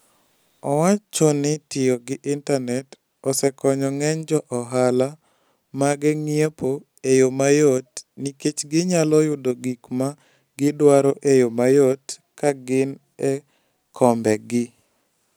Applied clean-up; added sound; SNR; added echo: none; none; none; none.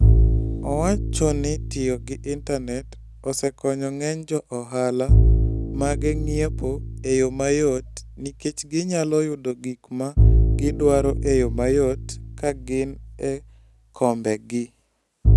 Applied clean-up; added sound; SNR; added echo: none; Bowed string instrument; -2 dB; none.